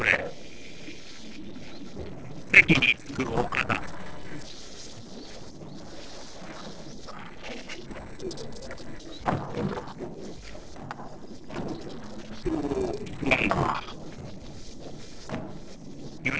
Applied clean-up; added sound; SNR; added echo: neural separator model SepFormer DNS4.